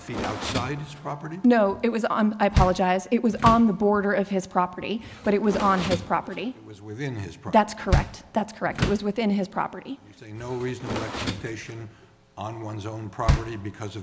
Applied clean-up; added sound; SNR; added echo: none; Door; 6 dB; none.